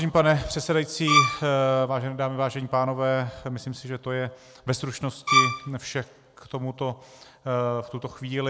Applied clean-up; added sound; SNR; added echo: none; Bowed string instrument; -4 dB; none.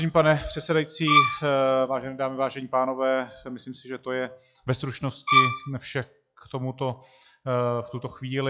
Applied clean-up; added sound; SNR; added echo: classical method log-MMSE.